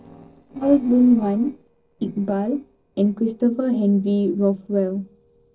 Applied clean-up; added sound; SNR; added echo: neural separator model SepFormer DNS4.